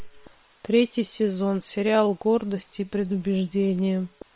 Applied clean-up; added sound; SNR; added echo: neural separator model SepFormer WHAM!.